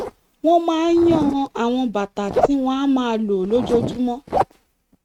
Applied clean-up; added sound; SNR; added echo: neural mask model RNNoise.